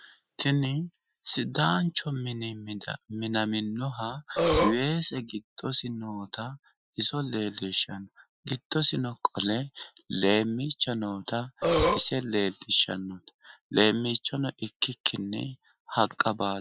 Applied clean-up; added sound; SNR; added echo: classical method Wiener filter.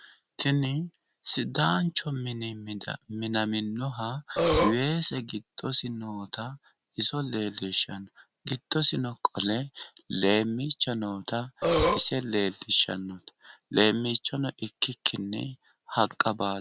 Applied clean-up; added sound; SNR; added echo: none; Burping, eructation; -4 dB; none.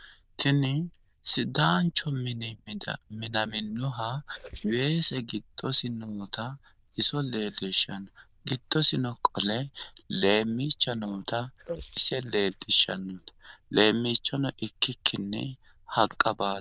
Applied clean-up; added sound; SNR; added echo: neural diffusion model UNIVERSE++.